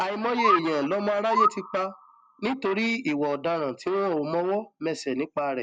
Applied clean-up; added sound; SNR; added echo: none; Bird; 2 dB; none.